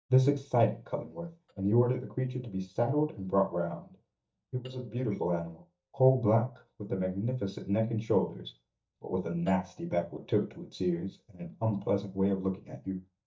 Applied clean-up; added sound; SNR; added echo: neural mask model DeepFilterNet 3.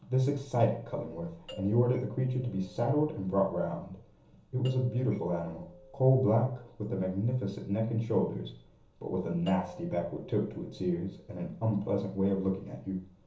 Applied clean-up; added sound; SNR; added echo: none; Doorbell; 20 dB; reverberation time 1.2 s.